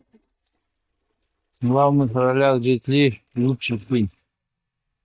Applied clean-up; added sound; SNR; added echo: neural mask model DeepFilterNet 3.